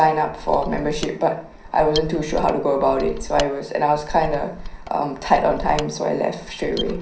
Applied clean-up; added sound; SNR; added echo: none; Mechanisms; 11 dB; reverberation time 0.6 s.